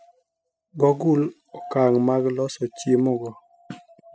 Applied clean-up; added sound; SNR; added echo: classical method spectral subtraction.